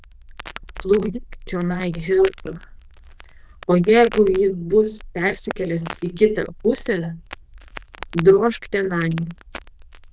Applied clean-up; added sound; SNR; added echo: neural diffusion model UNIVERSE++.